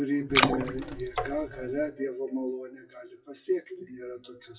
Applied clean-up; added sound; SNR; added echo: classical method WPE with log-MMSE.